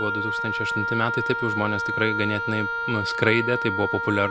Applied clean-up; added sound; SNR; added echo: none; Wind instrument, woodwind instrument; 1 dB; none.